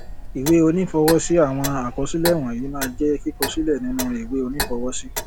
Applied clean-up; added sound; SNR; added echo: none; Clock; 8 dB; none.